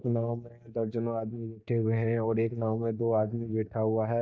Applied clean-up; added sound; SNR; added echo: neural mask model DeepFilterNet 3.